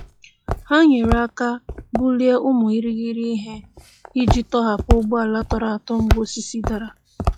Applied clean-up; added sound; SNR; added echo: classical method log-MMSE.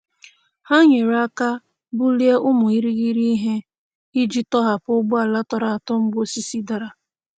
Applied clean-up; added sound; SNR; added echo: none; none; none; none.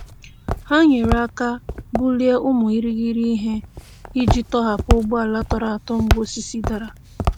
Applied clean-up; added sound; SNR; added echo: none; Walk, footsteps; 5 dB; none.